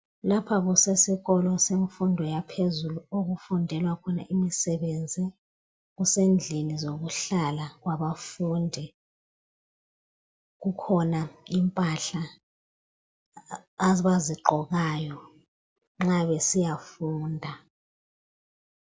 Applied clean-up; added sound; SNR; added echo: none; none; none; none.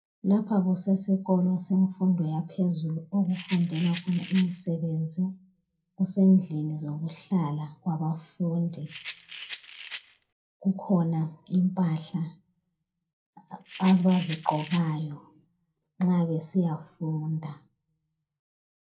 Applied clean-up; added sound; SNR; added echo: none; Rattle; 14 dB; reverberation time 0.2 s.